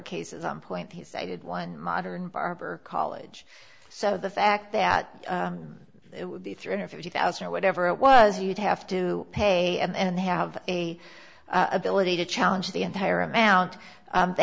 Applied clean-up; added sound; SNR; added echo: none; none; none; none.